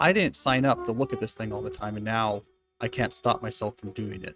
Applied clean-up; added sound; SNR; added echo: neural mask model RNNoise.